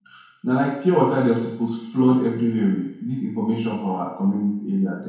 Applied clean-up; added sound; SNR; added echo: none; none; none; reverberation time 0.9 s.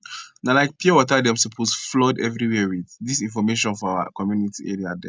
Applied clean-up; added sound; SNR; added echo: none; none; none; none.